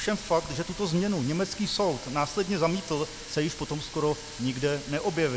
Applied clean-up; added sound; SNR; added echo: none; Water tap, faucet; 13 dB; none.